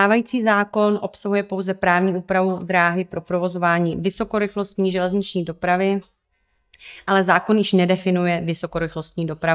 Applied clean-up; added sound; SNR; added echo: neural mask model DeepFilterNet 3.